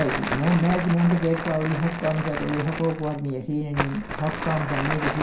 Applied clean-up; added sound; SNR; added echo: none; Crumpling, crinkling; 6 dB; reverberation time 0.4 s.